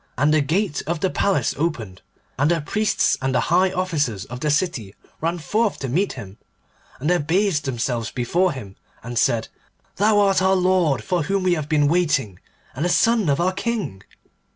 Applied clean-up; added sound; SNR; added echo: none; none; none; none.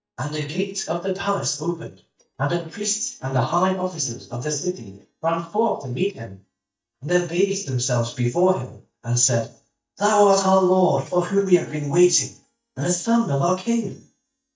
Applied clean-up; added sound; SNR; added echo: neural mask model DeepFilterNet 3.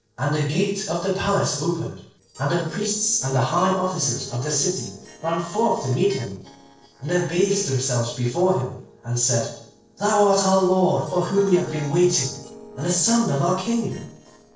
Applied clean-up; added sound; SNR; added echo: neural separator model SepFormer DNS4.